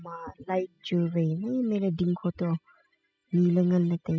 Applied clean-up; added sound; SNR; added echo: classical method spectral subtraction.